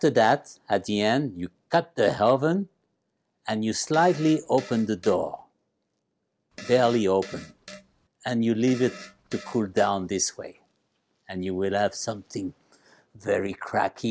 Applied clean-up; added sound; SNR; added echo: none; Fart; 18 dB; none.